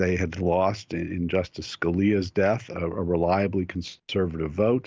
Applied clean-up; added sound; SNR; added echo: none; none; none; none.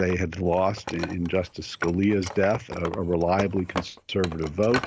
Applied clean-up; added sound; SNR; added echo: none; Wood; 11 dB; none.